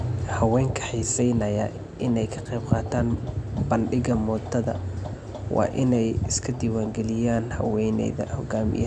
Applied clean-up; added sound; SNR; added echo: none; none; none; none.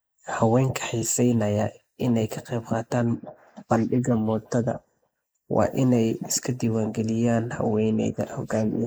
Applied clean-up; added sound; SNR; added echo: neural mask model Resemble Enhance denoiser.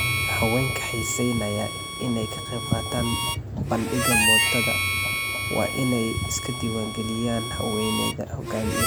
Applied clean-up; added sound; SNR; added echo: none; Harmonica; 1 dB; none.